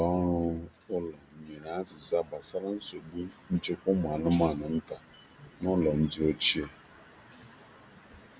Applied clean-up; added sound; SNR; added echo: none; none; none; none.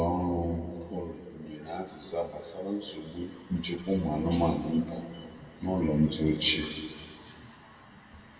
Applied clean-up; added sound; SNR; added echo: none; none; none; reverberation time 1.8 s.